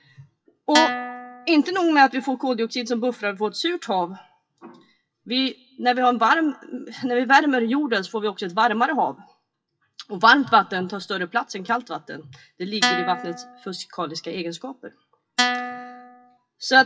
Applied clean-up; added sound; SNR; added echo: classical method WPE with log-MMSE.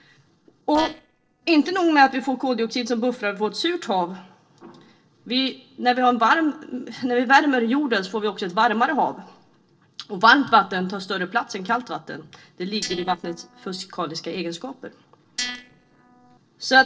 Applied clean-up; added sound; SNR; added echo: neural separator model SepFormer DNS4.